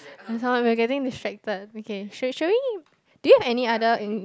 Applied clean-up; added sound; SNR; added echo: none; none; none; none.